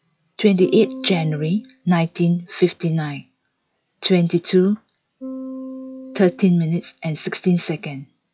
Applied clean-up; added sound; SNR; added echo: classical method log-MMSE.